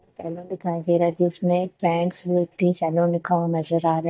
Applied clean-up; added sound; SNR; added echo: neural mask model DeepFilterNet 3.